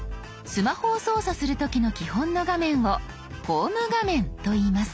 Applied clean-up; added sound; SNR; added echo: none; none; none; none.